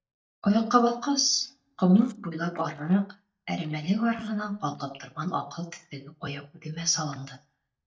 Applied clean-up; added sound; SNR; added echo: neural mask model DeepFilterNet 3.